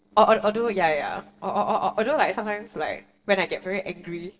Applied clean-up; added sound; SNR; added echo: neural separator model SepFormer DNS4.